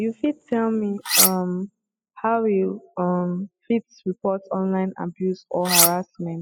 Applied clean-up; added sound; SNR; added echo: classical method spectral subtraction.